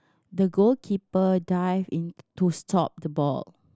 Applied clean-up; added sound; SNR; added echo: none; none; none; none.